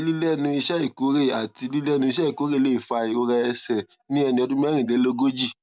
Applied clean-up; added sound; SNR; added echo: none; none; none; none.